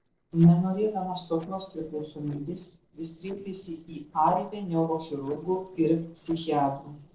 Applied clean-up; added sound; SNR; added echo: neural separator model SepFormer DNS4.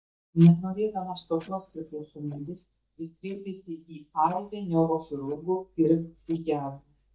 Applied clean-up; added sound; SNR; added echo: neural mask model DeepFilterNet 3.